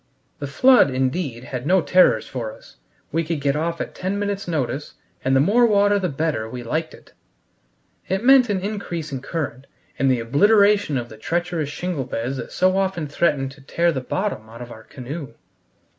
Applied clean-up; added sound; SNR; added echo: none; none; none; none.